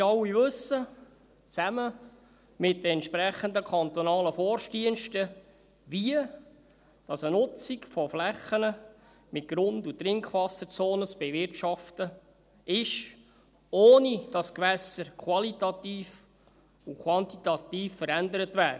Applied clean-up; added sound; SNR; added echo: none; none; none; none.